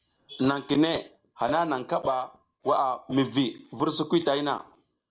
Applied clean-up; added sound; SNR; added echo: neural mask model Resemble Enhance denoiser.